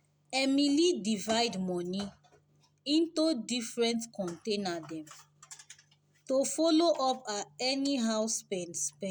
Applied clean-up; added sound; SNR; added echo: none; none; none; none.